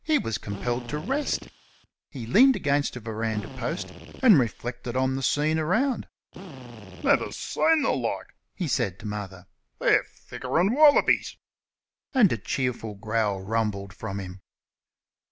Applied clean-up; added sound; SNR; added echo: none; Drill; 14 dB; none.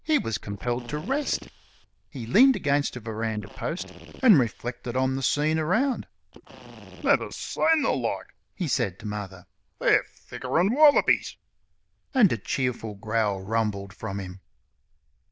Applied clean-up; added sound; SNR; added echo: neural diffusion model UNIVERSE++.